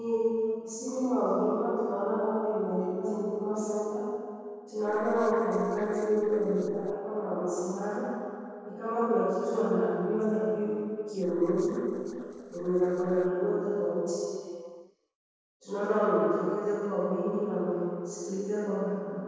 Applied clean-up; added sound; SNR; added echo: neural separator model SepFormer DNS4.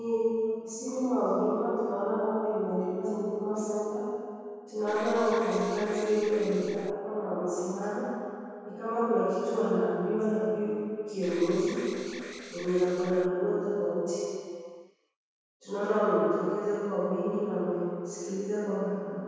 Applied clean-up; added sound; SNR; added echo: none; Alarm; 15 dB; reverberation time 2.2 s.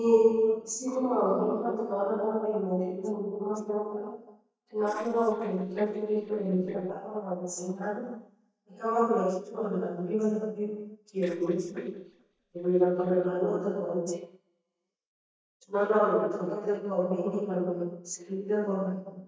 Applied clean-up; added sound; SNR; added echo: neural mask model DeepFilterNet 3.